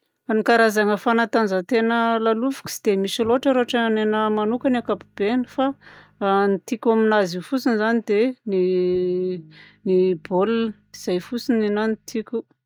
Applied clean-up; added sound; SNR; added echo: neural mask model DeepFilterNet 3.